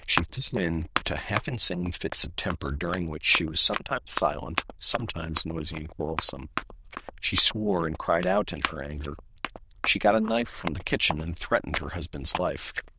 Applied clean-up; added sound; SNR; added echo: neural diffusion model UNIVERSE++.